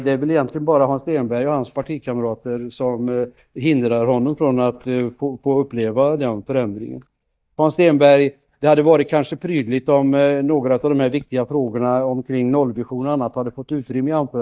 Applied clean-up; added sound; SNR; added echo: neural mask model DeepFilterNet 3.